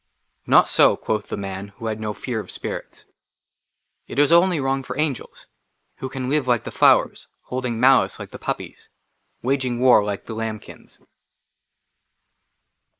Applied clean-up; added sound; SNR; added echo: neural mask model Resemble Enhance denoiser.